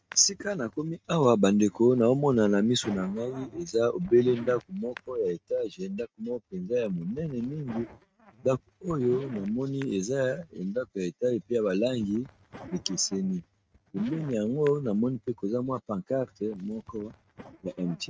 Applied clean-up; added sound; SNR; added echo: neural mask model RNNoise.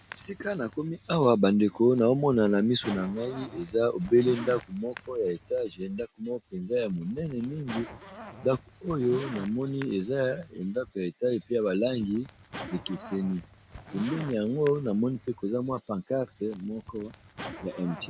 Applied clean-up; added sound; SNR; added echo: none; Zipper (clothing); 17 dB; none.